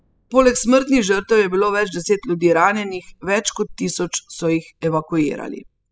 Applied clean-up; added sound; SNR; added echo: classical method spectral subtraction.